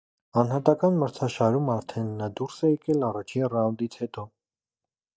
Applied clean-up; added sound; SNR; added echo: neural mask model DeepFilterNet 3.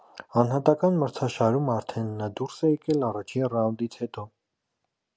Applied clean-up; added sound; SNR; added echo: none; none; none; none.